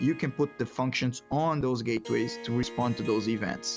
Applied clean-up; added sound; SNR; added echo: none; Harp; 16 dB; none.